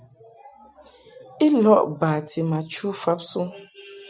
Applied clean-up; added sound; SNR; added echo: none; none; none; none.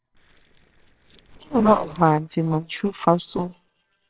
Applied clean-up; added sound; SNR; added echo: neural separator model SepFormer WHAMR!.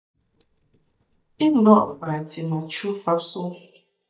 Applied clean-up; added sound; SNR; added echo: neural mask model DeepFilterNet 3.